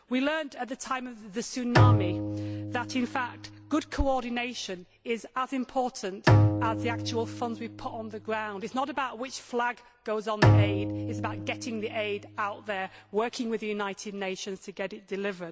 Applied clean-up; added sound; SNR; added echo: none; Bowed string instrument; -3 dB; none.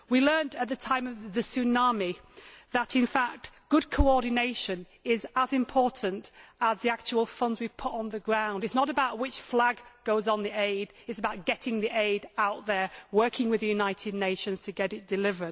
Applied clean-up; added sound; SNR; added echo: none; none; none; none.